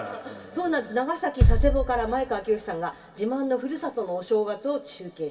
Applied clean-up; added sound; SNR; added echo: none; Bass drum; 0 dB; reverberation time 0.2 s.